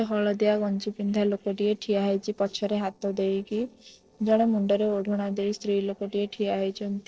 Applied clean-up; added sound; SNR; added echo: neural separator model SepFormer DNS4.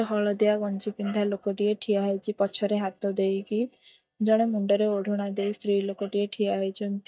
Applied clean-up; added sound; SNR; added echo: neural mask model DeepFilterNet 3.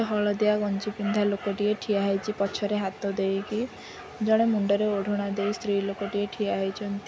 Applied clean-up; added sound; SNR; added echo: none; none; none; none.